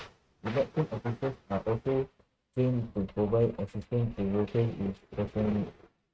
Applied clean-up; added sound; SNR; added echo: neural mask model RNNoise.